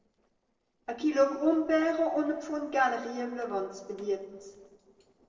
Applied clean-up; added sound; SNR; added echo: neural separator model SepFormer DNS4.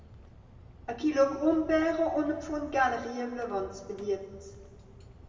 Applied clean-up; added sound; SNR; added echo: none; Walk, footsteps; 19 dB; reverberation time 1.9 s.